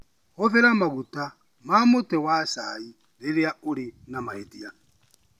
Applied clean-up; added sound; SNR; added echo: none; none; none; none.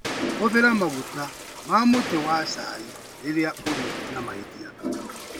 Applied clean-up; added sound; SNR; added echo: none; Gunshot, gunfire + Toilet flush; 8 dB; none.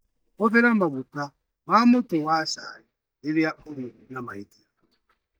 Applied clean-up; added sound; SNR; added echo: neural mask model DeepFilterNet 3.